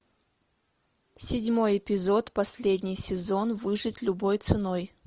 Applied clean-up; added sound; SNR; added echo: none; none; none; none.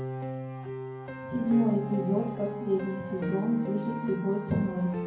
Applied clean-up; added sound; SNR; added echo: none; Piano; 7 dB; reverberation time 0.9 s.